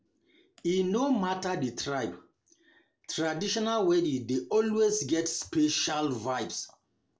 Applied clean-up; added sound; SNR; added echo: none; none; none; reverberation time 0.2 s.